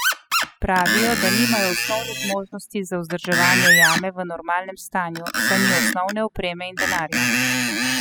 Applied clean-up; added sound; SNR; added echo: classical method spectral subtraction.